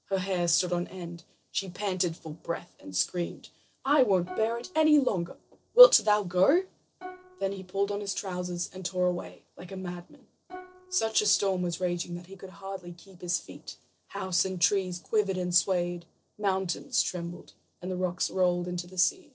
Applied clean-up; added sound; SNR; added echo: neural separator model SepFormer DNS4.